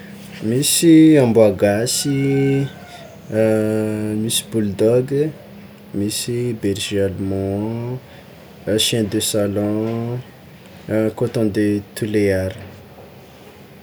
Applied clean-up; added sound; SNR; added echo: none; none; none; none.